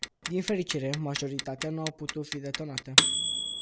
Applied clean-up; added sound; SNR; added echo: none; Clock; -3 dB; none.